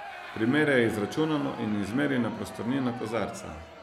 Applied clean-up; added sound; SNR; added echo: none; Crowd; 14 dB; none.